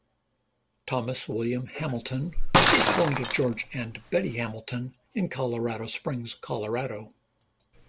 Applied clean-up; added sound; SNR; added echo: none; Shatter; 0 dB; none.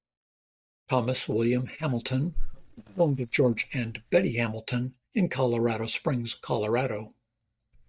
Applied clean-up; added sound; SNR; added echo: neural mask model DeepFilterNet 3.